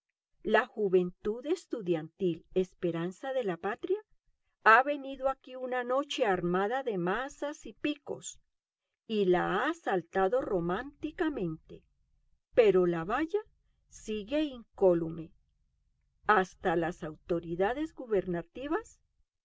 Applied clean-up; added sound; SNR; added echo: none; none; none; none.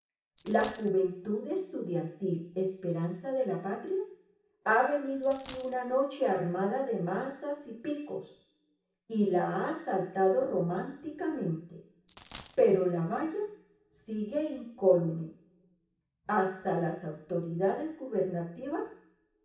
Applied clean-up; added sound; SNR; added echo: none; Coin (dropping); 5 dB; reverberation time 0.6 s.